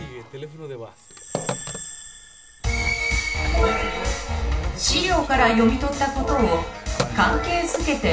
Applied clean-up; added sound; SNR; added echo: none; Telephone; 13 dB; reverberation time 0.4 s.